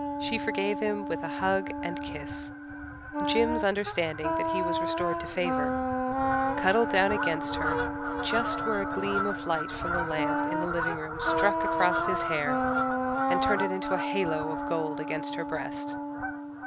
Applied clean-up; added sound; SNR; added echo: none; Wind instrument, woodwind instrument + Fowl; -2 dB; none.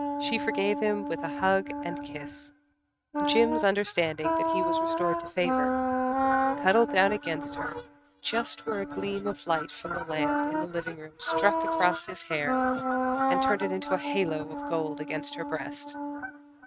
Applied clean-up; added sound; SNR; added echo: neural mask model RNNoise.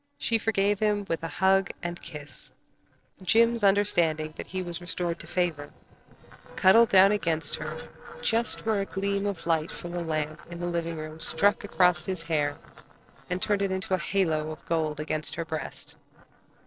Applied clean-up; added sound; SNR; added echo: neural separator model SepFormer DNS4.